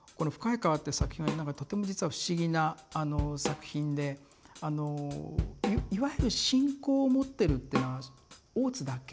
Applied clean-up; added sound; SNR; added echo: none; Drum / Drum kit; 7 dB; none.